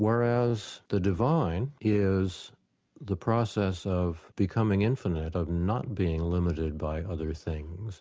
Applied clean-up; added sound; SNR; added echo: none; none; none; none.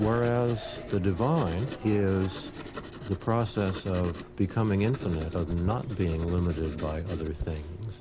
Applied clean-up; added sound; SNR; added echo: none; Writing; 11 dB; none.